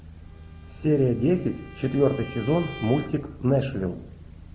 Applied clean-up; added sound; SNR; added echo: none; Bowed string instrument; 20 dB; none.